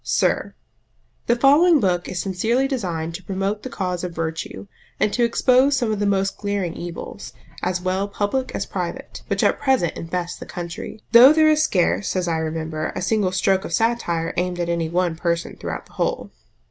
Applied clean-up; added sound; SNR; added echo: none; none; none; none.